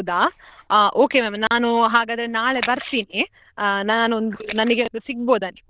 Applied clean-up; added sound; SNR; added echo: neural diffusion model UNIVERSE++.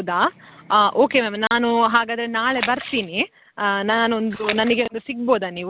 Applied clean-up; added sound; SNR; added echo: none; Splash, splatter; 10 dB; none.